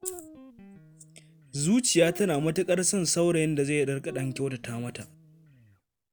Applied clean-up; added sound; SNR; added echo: none; Guitar; 20 dB; none.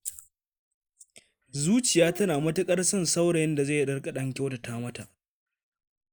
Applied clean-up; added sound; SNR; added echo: neural mask model Resemble Enhance denoiser.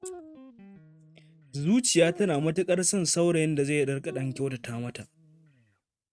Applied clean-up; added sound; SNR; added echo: neural mask model RNNoise.